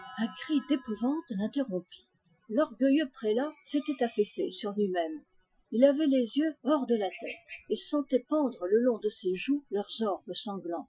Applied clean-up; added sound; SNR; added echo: classical method Wiener filter.